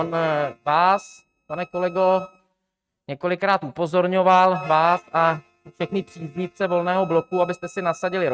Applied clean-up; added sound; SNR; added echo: neural mask model RNNoise.